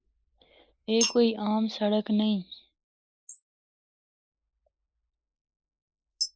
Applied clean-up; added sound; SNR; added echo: neural mask model Resemble Enhance denoiser.